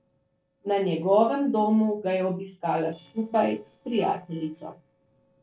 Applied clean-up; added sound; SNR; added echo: neural separator model SepFormer DNS4.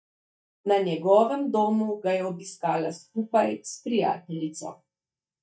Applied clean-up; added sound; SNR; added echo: neural mask model DeepFilterNet 3.